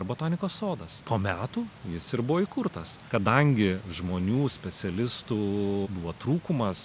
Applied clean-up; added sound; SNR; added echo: none; none; none; none.